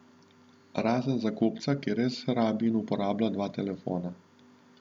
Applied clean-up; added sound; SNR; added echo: none; none; none; none.